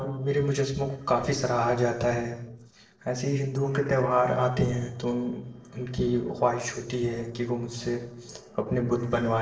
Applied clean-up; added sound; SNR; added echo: neural separator model SepFormer DNS4.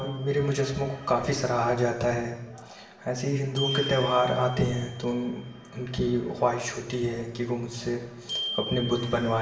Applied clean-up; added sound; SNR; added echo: none; Glockenspiel; 13 dB; reverberation time 0.8 s.